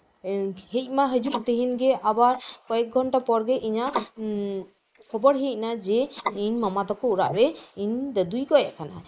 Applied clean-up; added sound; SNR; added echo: neural mask model Resemble Enhance denoiser.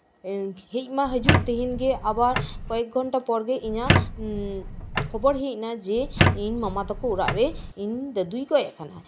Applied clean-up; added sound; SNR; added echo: none; Squeak; -1 dB; none.